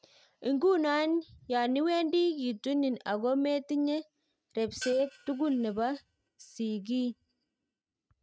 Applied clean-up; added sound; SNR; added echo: neural mask model RNNoise.